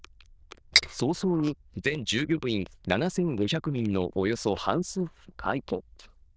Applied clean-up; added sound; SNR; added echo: neural diffusion model UNIVERSE++.